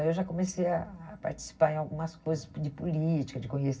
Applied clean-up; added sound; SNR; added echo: none; none; none; reverberation time 0.4 s.